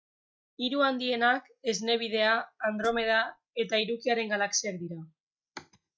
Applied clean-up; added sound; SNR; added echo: neural mask model DeepFilterNet 3.